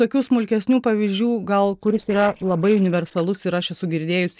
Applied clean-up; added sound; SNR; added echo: neural separator model SepFormer DNS4.